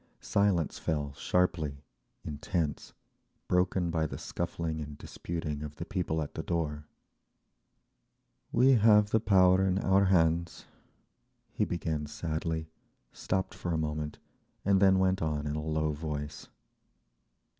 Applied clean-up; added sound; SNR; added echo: none; none; none; none.